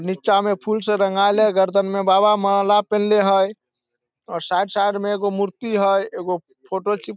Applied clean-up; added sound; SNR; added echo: none; none; none; none.